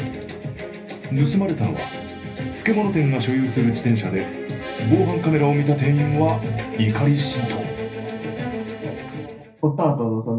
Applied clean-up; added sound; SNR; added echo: none; Accordion; 18 dB; reverberation time 0.3 s.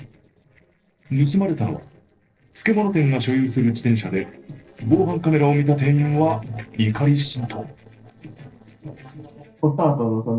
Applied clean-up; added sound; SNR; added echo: neural separator model SepFormer DNS4.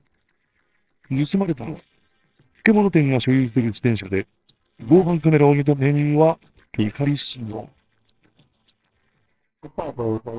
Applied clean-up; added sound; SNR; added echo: neural separator model SepFormer WHAMR!.